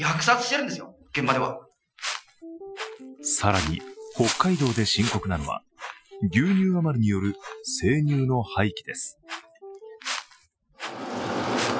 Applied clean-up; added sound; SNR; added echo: classical method Wiener filter.